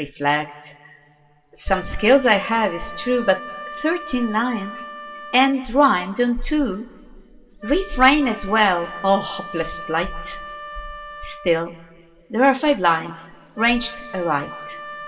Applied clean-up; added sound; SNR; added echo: none; Wind instrument, woodwind instrument; 15 dB; reverberation time 2.6 s.